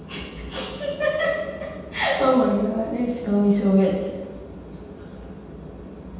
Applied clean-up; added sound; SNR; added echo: none; none; none; reverberation time 1.2 s.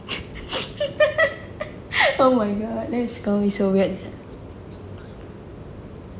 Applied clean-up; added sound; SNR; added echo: none; none; none; none.